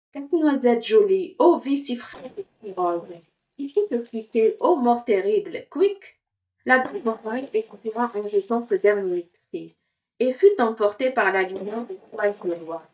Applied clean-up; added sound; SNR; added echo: neural mask model DeepFilterNet 3.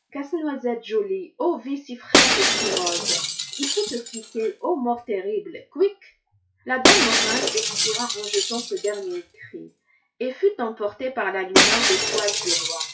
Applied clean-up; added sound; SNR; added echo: classical method WPE with log-MMSE.